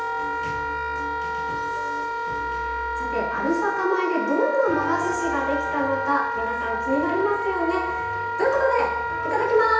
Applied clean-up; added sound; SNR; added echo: none; Wind instrument, woodwind instrument; 1 dB; reverberation time 0.9 s.